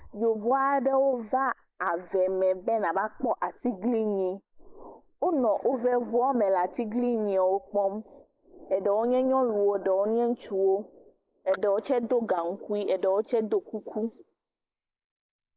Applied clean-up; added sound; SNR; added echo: neural mask model Resemble Enhance denoiser.